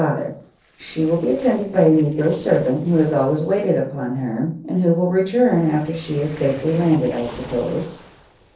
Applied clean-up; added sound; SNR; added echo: neural separator model SepFormer DNS4.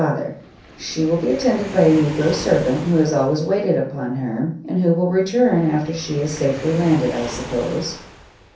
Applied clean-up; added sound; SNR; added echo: none; Waves, surf; 16 dB; reverberation time 0.6 s.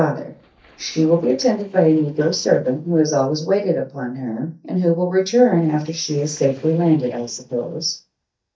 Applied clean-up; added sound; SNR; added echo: neural mask model DeepFilterNet 3.